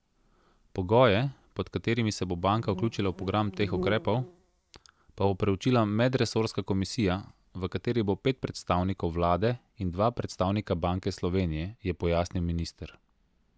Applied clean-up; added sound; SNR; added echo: neural mask model DeepFilterNet 3.